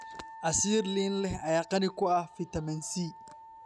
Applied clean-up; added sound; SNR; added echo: none; Wind instrument, woodwind instrument; 18 dB; none.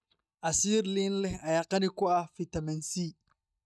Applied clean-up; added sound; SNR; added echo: neural mask model DeepFilterNet 3.